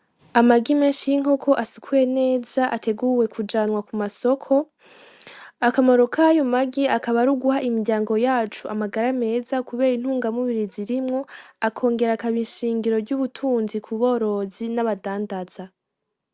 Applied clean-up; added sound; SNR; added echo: none; none; none; none.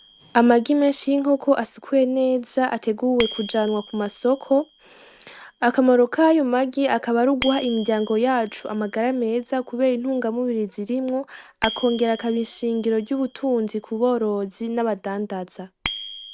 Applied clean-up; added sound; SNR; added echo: none; Bicycle bell; 18 dB; none.